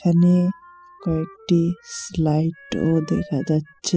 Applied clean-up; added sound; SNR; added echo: classical method spectral subtraction.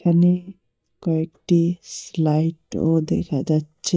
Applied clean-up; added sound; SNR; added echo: neural mask model DeepFilterNet 3.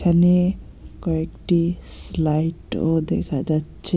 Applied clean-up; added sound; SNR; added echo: none; none; none; none.